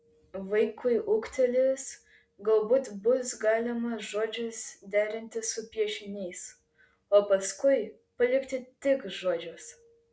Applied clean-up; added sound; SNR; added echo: none; none; none; none.